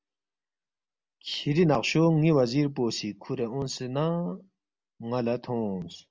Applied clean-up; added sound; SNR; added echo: none; none; none; none.